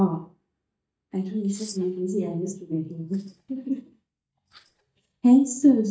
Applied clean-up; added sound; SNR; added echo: neural mask model DeepFilterNet 3.